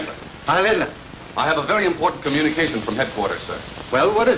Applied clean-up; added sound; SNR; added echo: none; Hiss; 20 dB; none.